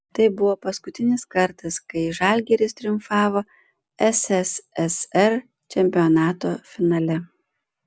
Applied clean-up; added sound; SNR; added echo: none; none; none; none.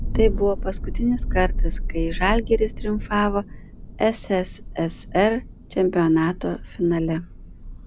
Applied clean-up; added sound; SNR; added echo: none; Thunder; 4 dB; none.